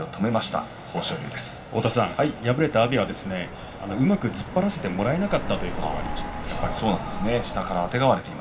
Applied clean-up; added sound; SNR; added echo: none; Car passing by; 10 dB; reverberation time 2.0 s.